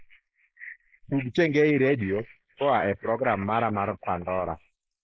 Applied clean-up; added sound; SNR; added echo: neural mask model Resemble Enhance denoiser.